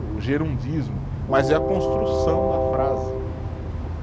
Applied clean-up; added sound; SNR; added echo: none; Train; -3 dB; none.